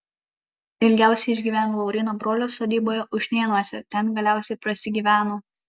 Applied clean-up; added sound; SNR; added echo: none; none; none; none.